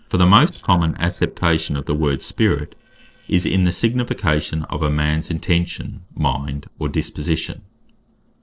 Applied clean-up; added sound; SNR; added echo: neural separator model SepFormer DNS4.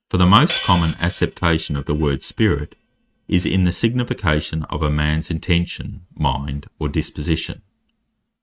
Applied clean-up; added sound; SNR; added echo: neural mask model RNNoise.